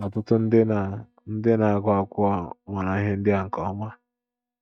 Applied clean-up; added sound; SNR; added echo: neural mask model DeepFilterNet 3.